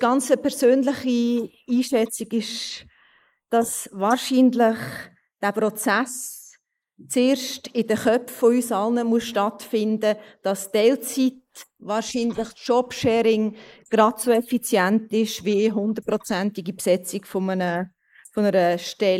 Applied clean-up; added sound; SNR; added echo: neural mask model Resemble Enhance denoiser.